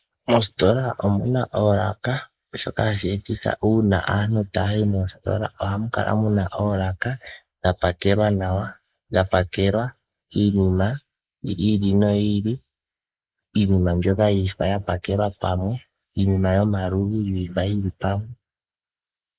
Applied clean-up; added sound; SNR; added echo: neural mask model Resemble Enhance denoiser.